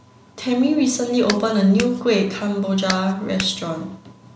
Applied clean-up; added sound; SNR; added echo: none; Clapping; 11 dB; none.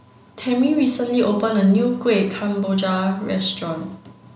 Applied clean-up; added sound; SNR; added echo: none; none; none; none.